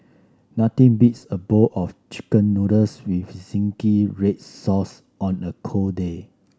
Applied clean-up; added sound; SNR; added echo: none; none; none; none.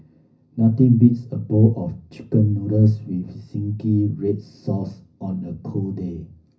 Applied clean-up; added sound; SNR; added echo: none; none; none; reverberation time 0.4 s.